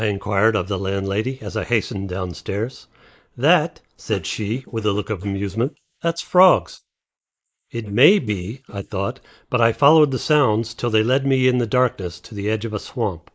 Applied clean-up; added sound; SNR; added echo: neural mask model Resemble Enhance denoiser.